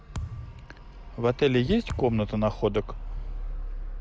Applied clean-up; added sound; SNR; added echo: none; Thump, thud; 14 dB; none.